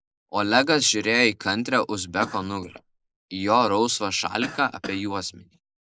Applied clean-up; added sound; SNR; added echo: neural mask model Resemble Enhance denoiser.